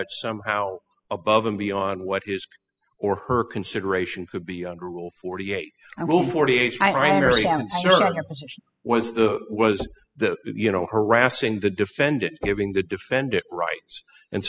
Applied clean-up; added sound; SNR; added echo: classical method spectral subtraction.